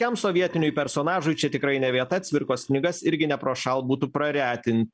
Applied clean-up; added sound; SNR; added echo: neural mask model DeepFilterNet 3.